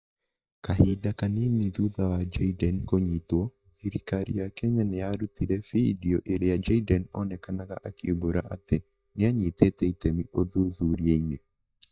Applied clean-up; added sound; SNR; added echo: neural mask model DeepFilterNet 3.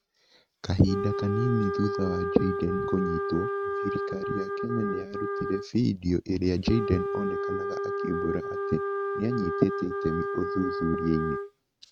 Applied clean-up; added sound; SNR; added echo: neural mask model RNNoise.